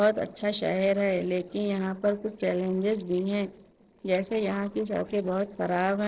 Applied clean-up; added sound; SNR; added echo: neural separator model SepFormer DNS4.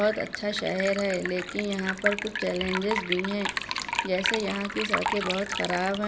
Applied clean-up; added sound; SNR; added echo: none; Liquid; 3 dB; none.